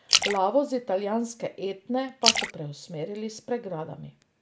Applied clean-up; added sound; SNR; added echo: none; Splash, splatter; 1 dB; none.